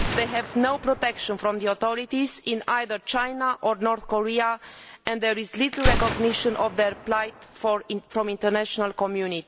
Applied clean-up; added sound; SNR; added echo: none; Gunshot, gunfire; 7 dB; none.